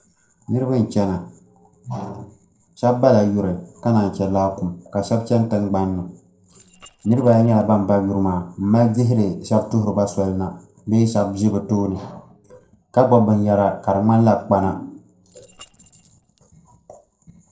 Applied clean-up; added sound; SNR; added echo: neural separator model SepFormer DNS4.